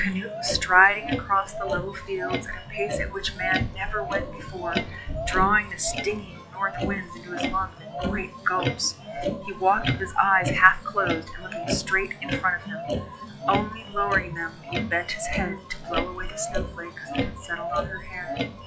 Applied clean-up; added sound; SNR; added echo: classical method log-MMSE.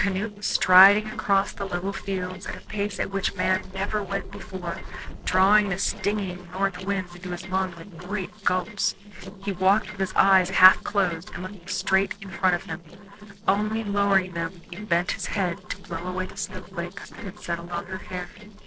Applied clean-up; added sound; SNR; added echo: neural separator model SepFormer DNS4.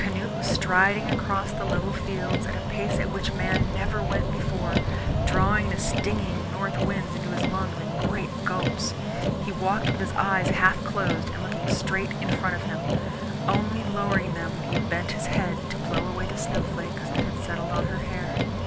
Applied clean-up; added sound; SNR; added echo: none; Motor vehicle (road); -3 dB; none.